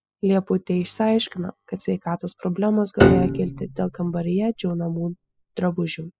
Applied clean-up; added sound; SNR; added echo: classical method spectral subtraction.